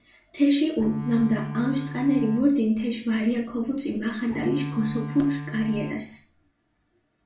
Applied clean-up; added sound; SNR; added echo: none; Bowed string instrument; 10 dB; reverberation time 0.3 s.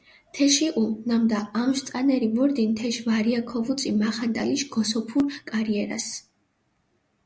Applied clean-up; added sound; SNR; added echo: none; none; none; none.